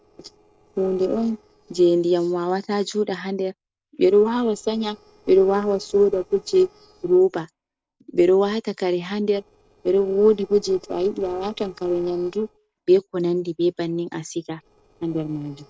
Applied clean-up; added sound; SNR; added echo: neural separator model SepFormer DNS4.